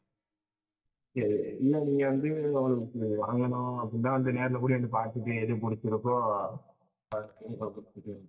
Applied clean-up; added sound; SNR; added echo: neural mask model DeepFilterNet 3.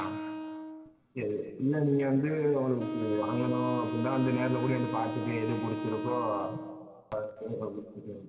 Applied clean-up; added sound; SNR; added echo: none; Wind instrument, woodwind instrument; 6 dB; reverberation time 2.3 s.